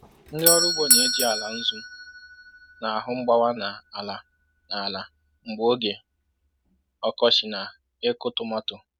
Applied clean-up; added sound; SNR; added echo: none; Doorbell; 2 dB; none.